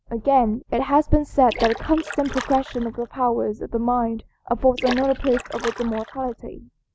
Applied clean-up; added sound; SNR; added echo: none; Splash, splatter; 11 dB; none.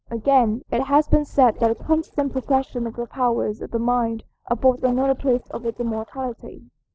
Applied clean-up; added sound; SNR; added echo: neural separator model SepFormer DNS4.